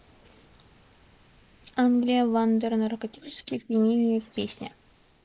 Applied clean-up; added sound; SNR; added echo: neural mask model Resemble Enhance denoiser.